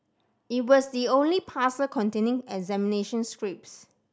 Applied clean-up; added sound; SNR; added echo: none; none; none; none.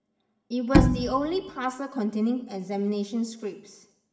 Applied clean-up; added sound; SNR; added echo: none; Bowed string instrument; -5 dB; reverberation time 0.8 s.